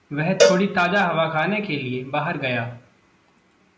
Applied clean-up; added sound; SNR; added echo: none; Cowbell; 1 dB; none.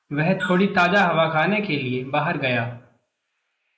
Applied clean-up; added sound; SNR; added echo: neural mask model Resemble Enhance denoiser.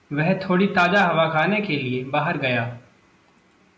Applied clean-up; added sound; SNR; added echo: none; none; none; none.